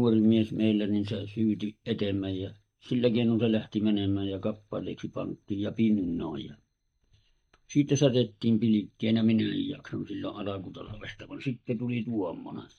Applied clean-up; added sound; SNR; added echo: neural mask model DeepFilterNet 3.